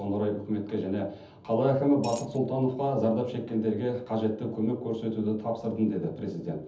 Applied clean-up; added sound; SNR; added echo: none; Coin (dropping); 15 dB; reverberation time 0.7 s.